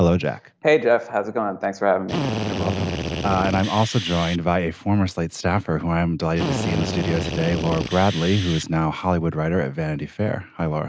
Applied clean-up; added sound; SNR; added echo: none; Drill; 6 dB; none.